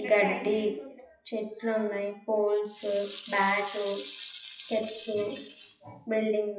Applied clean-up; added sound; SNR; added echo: classical method WPE with log-MMSE.